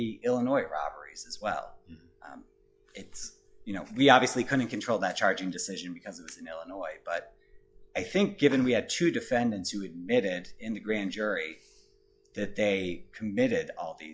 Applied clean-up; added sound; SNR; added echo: classical method log-MMSE.